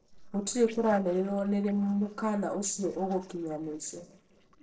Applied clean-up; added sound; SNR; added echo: neural separator model SepFormer DNS4.